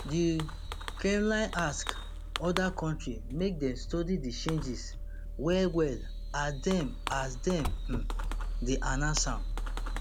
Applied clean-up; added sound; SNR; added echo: none; Fireworks; 3 dB; none.